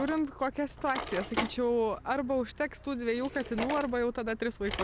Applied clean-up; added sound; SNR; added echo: none; Drawer open or close; 10 dB; none.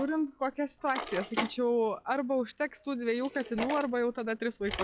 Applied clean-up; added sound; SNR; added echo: classical method log-MMSE.